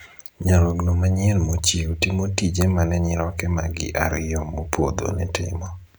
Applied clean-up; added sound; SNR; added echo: none; none; none; none.